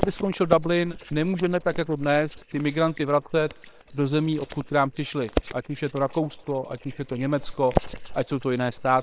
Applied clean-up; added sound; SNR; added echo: neural separator model SepFormer WHAM!.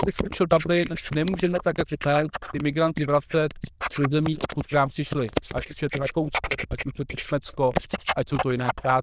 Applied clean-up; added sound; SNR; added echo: neural diffusion model UNIVERSE++.